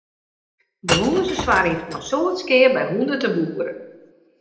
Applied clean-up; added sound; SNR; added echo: none; Shatter / Crushing; 9 dB; reverberation time 0.8 s.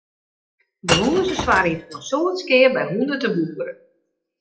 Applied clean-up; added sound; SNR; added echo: classical method WPE with log-MMSE.